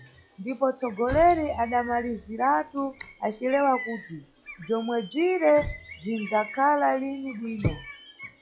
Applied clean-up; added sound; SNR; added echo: classical method log-MMSE.